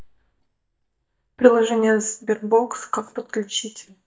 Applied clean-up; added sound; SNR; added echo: neural mask model DeepFilterNet 3.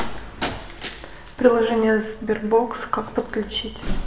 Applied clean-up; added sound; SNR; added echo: none; Slam; 9 dB; reverberation time 0.8 s.